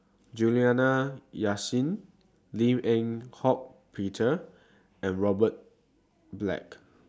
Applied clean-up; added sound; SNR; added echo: none; none; none; none.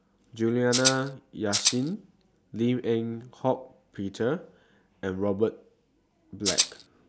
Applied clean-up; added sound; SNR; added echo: none; Rattle (instrument); -3 dB; none.